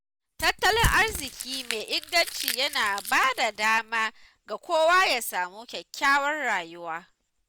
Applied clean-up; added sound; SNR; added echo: none; Crumpling, crinkling / Crushing; 9 dB; none.